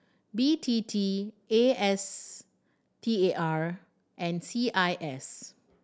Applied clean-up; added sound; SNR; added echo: none; none; none; none.